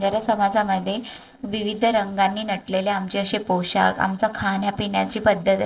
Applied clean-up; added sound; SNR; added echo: neural separator model SepFormer DNS4.